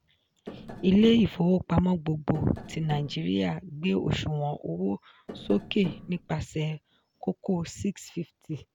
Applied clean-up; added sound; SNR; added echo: none; Tap; 14 dB; none.